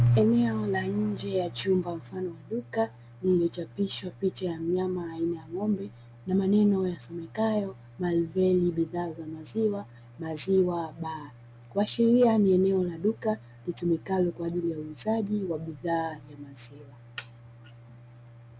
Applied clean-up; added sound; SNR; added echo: none; none; none; none.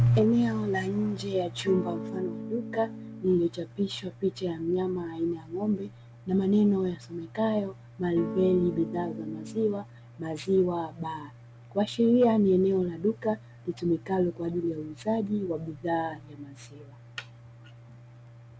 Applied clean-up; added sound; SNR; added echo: none; Electric guitar / Strum; 9 dB; none.